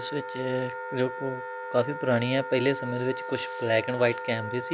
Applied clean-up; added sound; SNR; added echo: none; Wind instrument, woodwind instrument; 8 dB; none.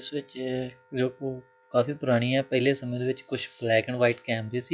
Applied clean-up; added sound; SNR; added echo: classical method log-MMSE.